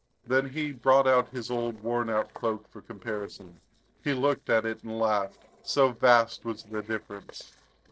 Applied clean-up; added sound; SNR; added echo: neural separator model SepFormer DNS4.